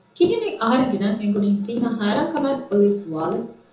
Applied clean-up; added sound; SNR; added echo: none; none; none; reverberation time 0.6 s.